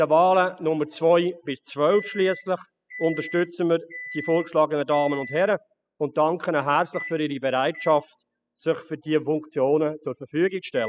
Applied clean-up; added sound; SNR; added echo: classical method spectral subtraction.